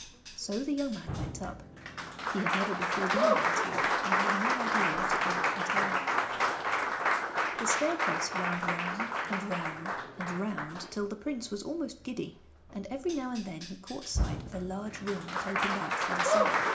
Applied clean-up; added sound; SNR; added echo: none; Applause; -5 dB; reverberation time 0.4 s.